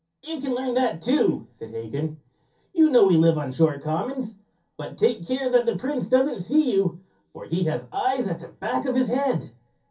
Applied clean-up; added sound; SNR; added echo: none; none; none; reverberation time 0.3 s.